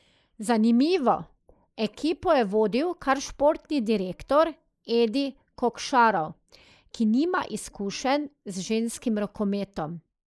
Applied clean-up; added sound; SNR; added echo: neural mask model Resemble Enhance denoiser.